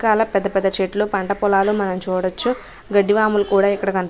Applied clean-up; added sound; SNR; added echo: none; none; none; none.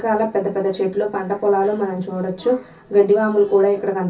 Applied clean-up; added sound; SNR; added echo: none; none; none; reverberation time 0.3 s.